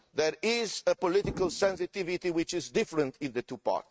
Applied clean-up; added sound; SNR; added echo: neural mask model RNNoise.